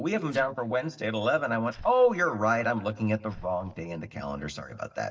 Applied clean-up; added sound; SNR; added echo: neural mask model DeepFilterNet 3.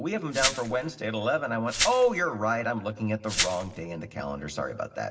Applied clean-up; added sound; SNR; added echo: none; Glass; 4 dB; reverberation time 0.8 s.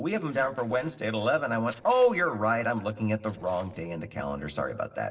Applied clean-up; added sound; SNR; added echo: neural separator model SepFormer DNS4.